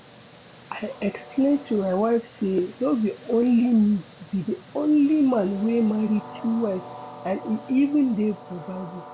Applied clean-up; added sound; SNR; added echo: none; Train; 19 dB; none.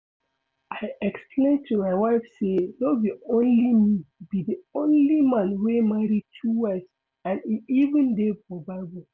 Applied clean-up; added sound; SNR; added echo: none; none; none; none.